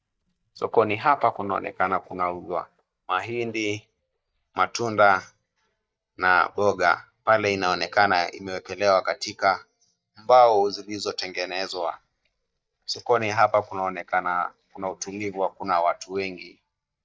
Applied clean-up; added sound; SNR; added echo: neural mask model DeepFilterNet 3.